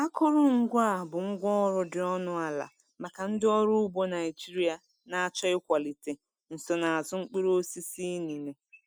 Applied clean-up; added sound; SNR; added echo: none; none; none; none.